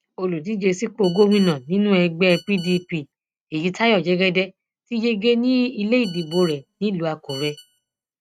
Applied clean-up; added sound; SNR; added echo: neural mask model RNNoise.